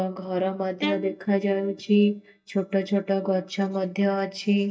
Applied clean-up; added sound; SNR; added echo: neural mask model DeepFilterNet 3.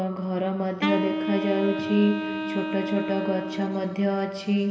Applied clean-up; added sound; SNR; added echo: none; Wind instrument, woodwind instrument; 6 dB; reverberation time 2.4 s.